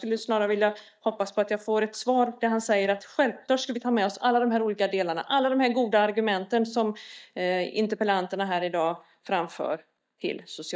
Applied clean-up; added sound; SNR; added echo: neural mask model DeepFilterNet 3.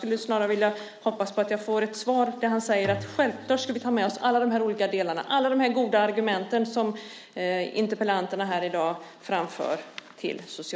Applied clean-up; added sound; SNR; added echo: none; Bowed string instrument; 19 dB; none.